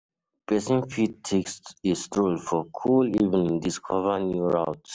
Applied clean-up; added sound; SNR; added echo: none; none; none; none.